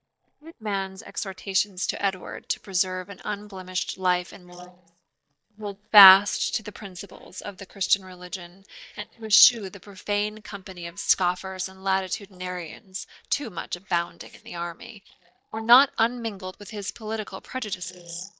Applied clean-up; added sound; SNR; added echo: neural mask model DeepFilterNet 3.